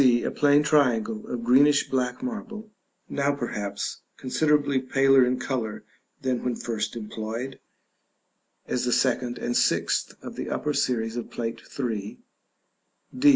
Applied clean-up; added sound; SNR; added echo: none; none; none; none.